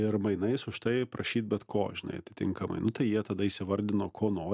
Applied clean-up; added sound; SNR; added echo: none; none; none; none.